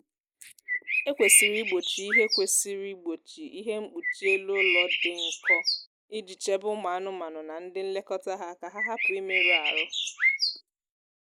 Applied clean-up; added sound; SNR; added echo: neural mask model Resemble Enhance denoiser.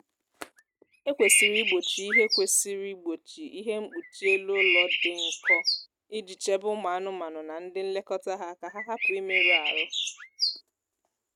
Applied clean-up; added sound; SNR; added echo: neural mask model RNNoise.